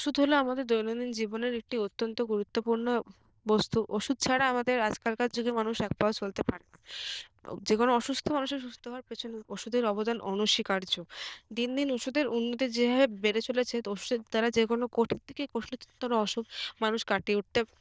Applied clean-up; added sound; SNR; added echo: neural diffusion model UNIVERSE++.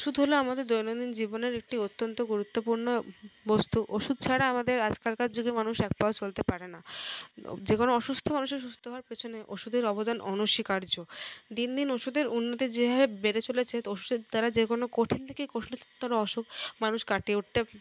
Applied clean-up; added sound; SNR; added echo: none; none; none; none.